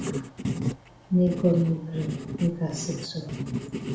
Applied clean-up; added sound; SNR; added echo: none; Writing; 5 dB; reverberation time 0.5 s.